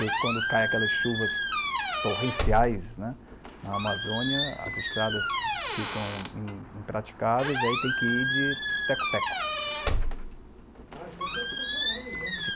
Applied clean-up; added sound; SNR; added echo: none; Squeak; -2 dB; none.